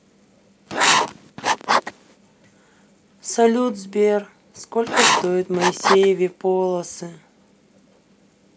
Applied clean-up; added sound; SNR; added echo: none; Writing; -3 dB; none.